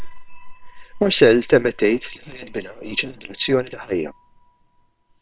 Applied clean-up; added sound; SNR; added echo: neural separator model SepFormer WHAM!.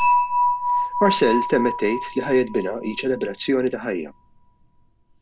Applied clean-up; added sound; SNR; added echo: none; Dishes, pots, and pans / Chink, clink; 1 dB; none.